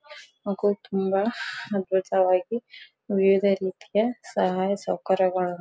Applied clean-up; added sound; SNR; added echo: none; none; none; none.